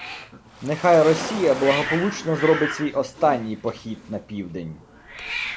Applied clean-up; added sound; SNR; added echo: none; Waves, surf + Hiss; 10 dB; none.